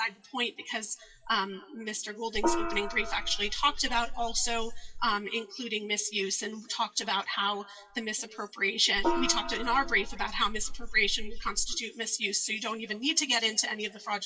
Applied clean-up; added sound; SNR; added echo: classical method WPE with log-MMSE.